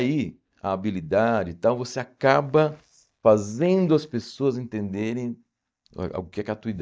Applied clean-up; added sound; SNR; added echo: neural mask model DeepFilterNet 3.